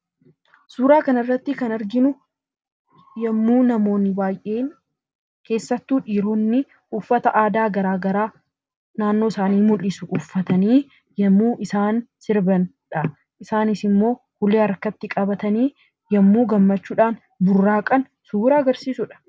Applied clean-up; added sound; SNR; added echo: none; none; none; none.